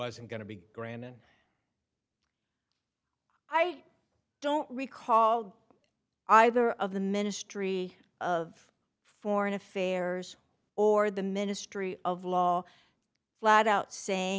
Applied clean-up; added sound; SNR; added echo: none; none; none; none.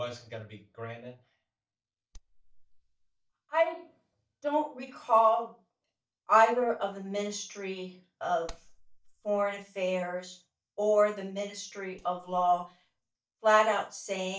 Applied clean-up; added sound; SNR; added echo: neural mask model DeepFilterNet 3.